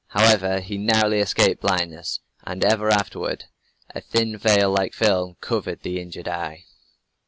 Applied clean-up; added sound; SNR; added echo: none; none; none; none.